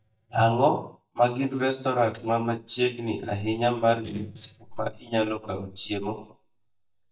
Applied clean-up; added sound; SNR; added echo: neural mask model DeepFilterNet 3.